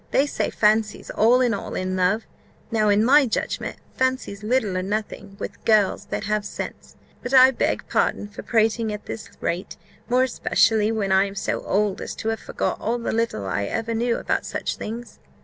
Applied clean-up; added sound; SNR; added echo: none; none; none; none.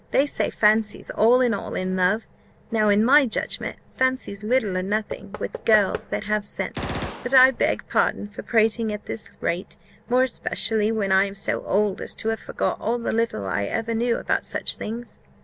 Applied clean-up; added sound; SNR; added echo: none; Gunshot, gunfire + Knock / Wood; 12 dB; none.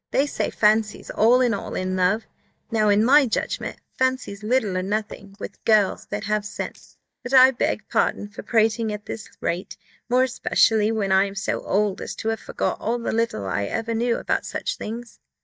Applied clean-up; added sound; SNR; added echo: neural mask model DeepFilterNet 3.